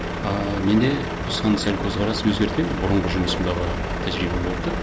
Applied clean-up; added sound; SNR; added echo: none; Truck; 3 dB; none.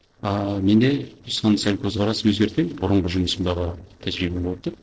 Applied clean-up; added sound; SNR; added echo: neural separator model SepFormer DNS4.